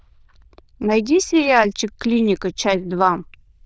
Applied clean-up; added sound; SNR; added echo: neural diffusion model UNIVERSE++.